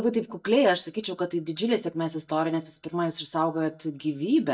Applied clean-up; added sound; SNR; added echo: neural mask model DeepFilterNet 3.